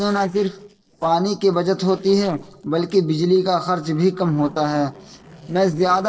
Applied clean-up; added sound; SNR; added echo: neural separator model SepFormer DNS4.